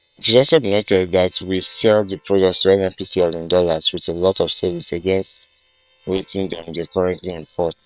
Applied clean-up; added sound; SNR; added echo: neural separator model SepFormer WHAM!.